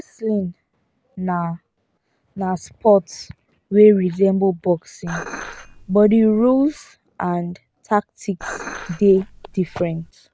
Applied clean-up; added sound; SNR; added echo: none; Dishes, pots, and pans; 15 dB; none.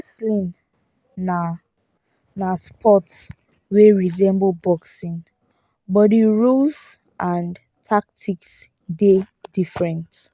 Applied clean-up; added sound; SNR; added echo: none; none; none; none.